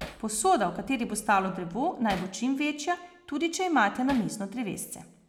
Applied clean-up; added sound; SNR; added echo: none; Hammer; 19 dB; none.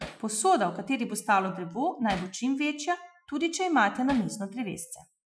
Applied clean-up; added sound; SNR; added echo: classical method Wiener filter.